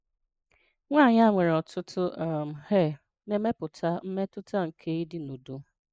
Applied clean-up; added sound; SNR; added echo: neural mask model Resemble Enhance denoiser.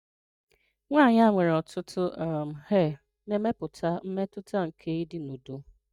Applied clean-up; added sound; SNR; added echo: neural mask model DeepFilterNet 3.